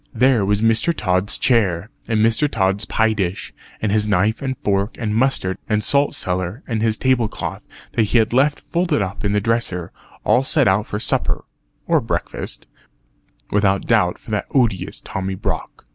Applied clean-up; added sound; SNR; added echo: none; none; none; none.